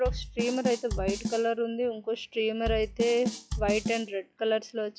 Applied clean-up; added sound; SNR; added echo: classical method log-MMSE.